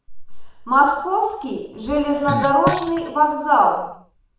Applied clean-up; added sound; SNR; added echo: none; Fart; 8 dB; reverberation time 0.7 s.